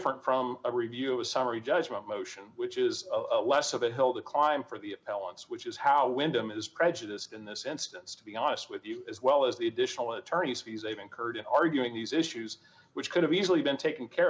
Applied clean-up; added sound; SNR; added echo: none; none; none; none.